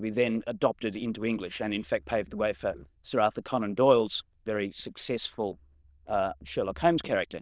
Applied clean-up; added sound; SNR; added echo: neural diffusion model UNIVERSE++.